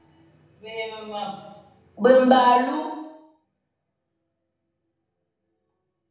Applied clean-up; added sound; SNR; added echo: none; none; none; reverberation time 0.9 s.